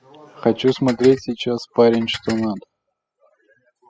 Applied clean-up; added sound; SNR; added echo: classical method spectral subtraction.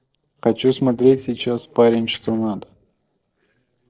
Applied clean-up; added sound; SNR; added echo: neural separator model SepFormer DNS4.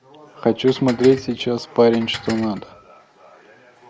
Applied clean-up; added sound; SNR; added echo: none; Dishes, pots, and pans; 16 dB; none.